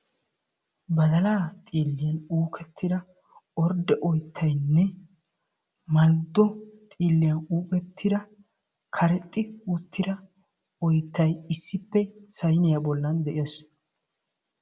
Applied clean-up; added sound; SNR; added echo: none; none; none; none.